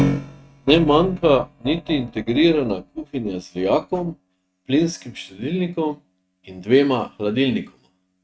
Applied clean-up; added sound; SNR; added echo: neural mask model RNNoise.